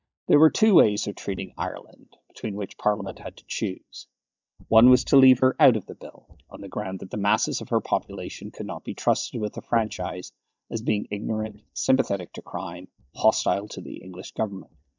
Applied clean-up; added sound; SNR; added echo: neural mask model DeepFilterNet 3.